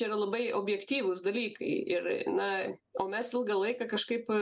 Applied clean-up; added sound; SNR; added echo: none; none; none; none.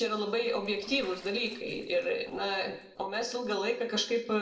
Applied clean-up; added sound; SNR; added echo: neural separator model SepFormer DNS4.